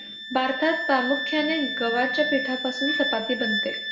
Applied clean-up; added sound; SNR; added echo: none; Wind instrument, woodwind instrument; 3 dB; reverberation time 0.6 s.